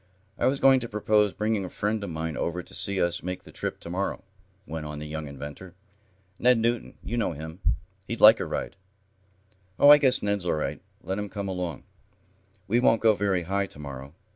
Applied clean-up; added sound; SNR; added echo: none; none; none; none.